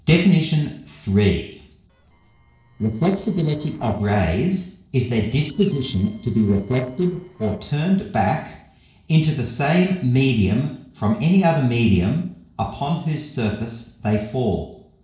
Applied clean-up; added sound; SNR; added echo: neural separator model SepFormer DNS4.